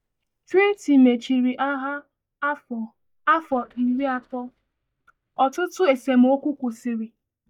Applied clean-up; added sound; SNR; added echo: neural mask model DeepFilterNet 3.